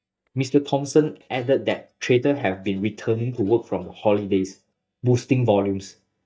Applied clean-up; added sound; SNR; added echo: neural mask model DeepFilterNet 3.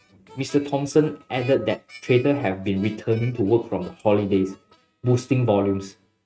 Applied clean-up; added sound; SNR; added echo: neural mask model RNNoise.